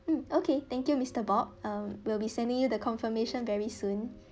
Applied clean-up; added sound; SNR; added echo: none; none; none; none.